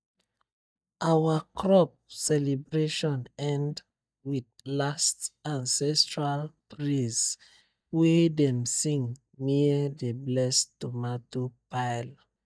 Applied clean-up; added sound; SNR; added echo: neural mask model DeepFilterNet 3.